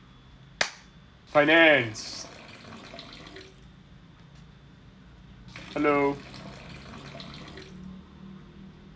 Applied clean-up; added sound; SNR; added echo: none; Bathtub (filling or washing) / Liquid; 19 dB; none.